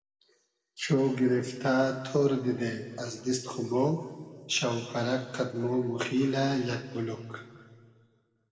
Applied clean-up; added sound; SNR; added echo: none; none; none; reverberation time 1.8 s.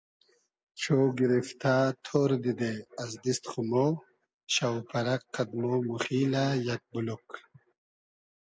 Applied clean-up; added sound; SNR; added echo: none; none; none; none.